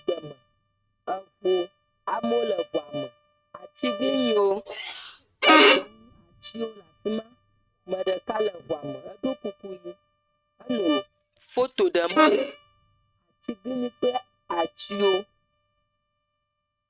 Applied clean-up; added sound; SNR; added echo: neural mask model RNNoise.